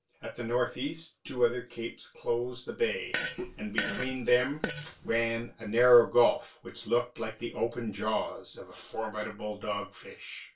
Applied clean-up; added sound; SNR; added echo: none; Fart; 7 dB; reverberation time 0.2 s.